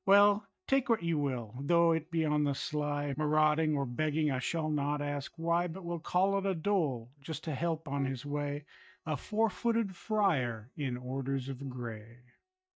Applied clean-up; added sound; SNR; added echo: neural mask model DeepFilterNet 3.